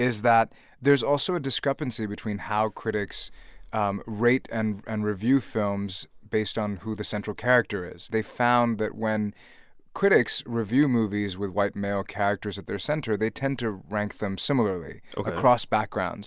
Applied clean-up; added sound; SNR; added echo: none; none; none; none.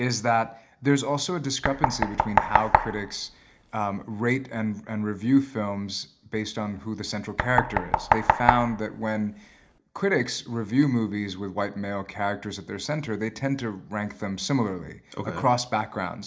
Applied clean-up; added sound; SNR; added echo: none; Knock; -1 dB; reverberation time 0.4 s.